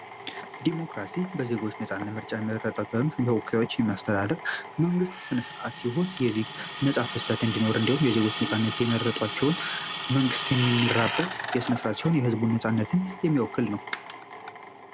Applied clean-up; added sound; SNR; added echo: none; Drill; 7 dB; none.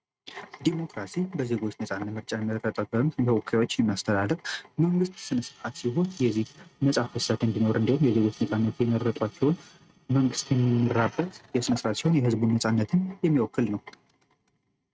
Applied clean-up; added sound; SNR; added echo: neural mask model RNNoise.